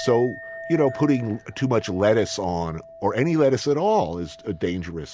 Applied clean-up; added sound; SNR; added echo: none; Chink, clink; 17 dB; none.